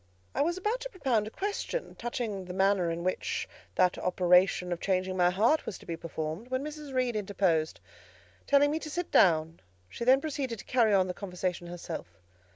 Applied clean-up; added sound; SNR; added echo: none; none; none; none.